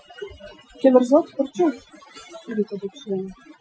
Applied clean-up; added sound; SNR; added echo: classical method Wiener filter.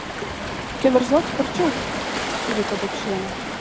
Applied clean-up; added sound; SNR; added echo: none; Waves, surf; 3 dB; none.